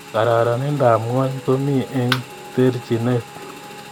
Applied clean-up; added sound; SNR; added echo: none; Motorcycle / Engine; 18 dB; none.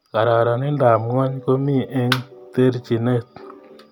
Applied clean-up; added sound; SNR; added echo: none; none; none; none.